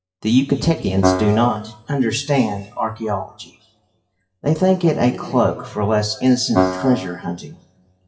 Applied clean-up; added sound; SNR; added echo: classical method WPE with log-MMSE.